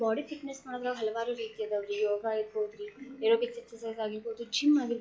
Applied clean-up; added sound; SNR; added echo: classical method log-MMSE.